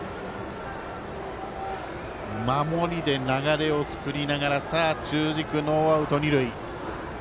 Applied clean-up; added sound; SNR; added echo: none; none; none; none.